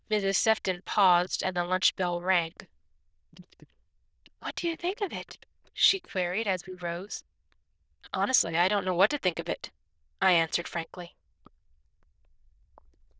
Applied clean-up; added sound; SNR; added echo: neural diffusion model UNIVERSE++.